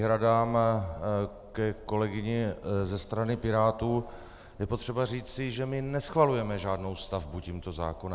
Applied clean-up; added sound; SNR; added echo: none; Boat, Water vehicle; 19 dB; none.